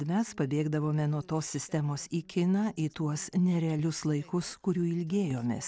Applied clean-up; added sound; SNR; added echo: none; none; none; none.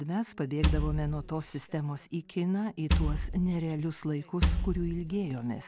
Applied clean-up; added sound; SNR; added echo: none; Wood; -1 dB; none.